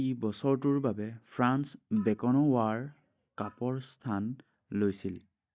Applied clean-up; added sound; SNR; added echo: neural mask model DeepFilterNet 3.